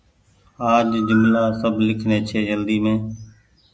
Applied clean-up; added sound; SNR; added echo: none; none; none; none.